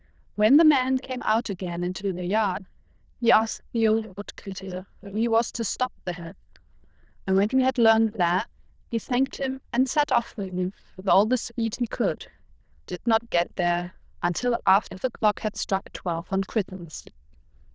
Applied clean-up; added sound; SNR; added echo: neural diffusion model UNIVERSE++.